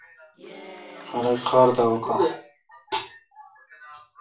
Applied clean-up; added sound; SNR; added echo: none; Applause / Cheering; 20 dB; reverberation time 0.3 s.